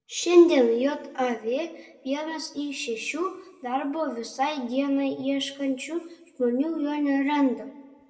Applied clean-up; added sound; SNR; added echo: none; none; none; reverberation time 0.8 s.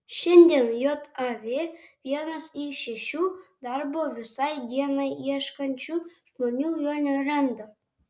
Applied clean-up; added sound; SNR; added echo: none; none; none; none.